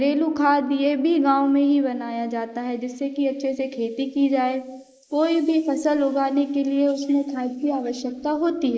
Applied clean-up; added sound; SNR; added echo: neural mask model Resemble Enhance denoiser.